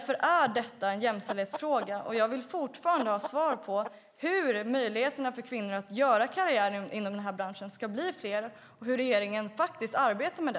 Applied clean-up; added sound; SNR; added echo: neural mask model Resemble Enhance denoiser.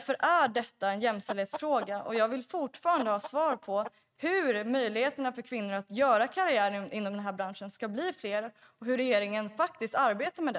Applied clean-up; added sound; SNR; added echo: neural mask model RNNoise.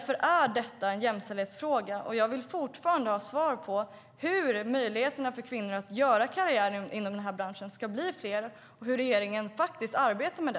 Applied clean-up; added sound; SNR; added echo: none; none; none; none.